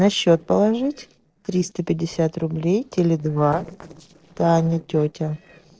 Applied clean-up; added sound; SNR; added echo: neural separator model SepFormer DNS4.